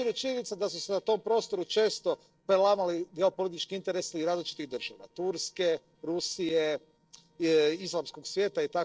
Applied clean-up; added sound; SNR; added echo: neural separator model SepFormer DNS4.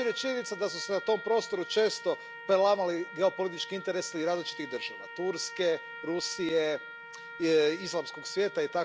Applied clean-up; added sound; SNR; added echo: none; Trumpet; 13 dB; none.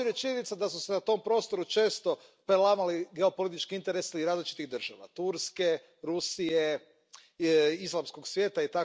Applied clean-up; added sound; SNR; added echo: none; none; none; none.